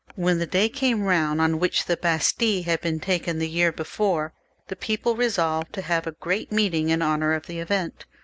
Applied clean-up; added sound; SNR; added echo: none; none; none; none.